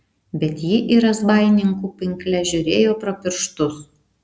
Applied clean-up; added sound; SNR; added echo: none; none; none; none.